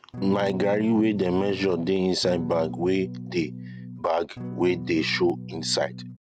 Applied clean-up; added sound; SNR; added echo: none; Electric guitar / Strum; 10 dB; none.